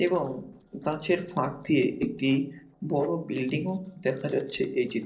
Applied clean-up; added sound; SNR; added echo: neural separator model SepFormer DNS4.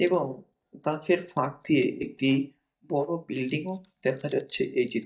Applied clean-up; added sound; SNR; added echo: neural mask model DeepFilterNet 3.